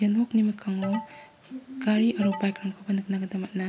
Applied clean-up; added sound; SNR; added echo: none; Alarm; 14 dB; none.